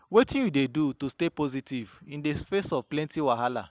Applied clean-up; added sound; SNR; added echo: none; none; none; none.